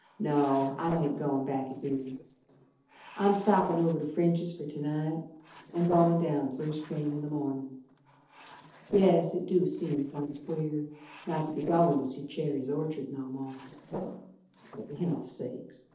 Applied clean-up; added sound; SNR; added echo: neural separator model SepFormer DNS4.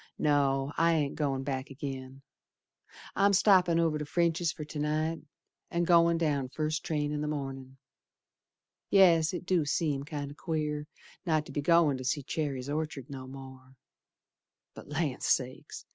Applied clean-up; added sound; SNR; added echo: none; none; none; none.